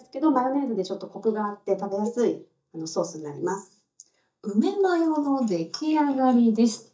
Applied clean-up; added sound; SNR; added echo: neural mask model DeepFilterNet 3.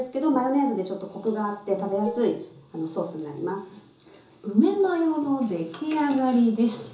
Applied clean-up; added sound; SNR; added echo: none; Dishes, pots, and pans; 14 dB; reverberation time 0.7 s.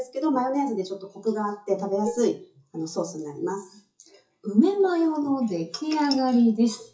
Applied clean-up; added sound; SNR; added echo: classical method WPE with log-MMSE.